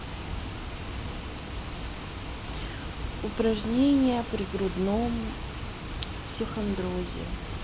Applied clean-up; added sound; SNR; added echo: none; Water; 5 dB; none.